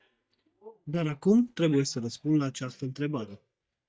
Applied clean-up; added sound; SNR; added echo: neural mask model DeepFilterNet 3.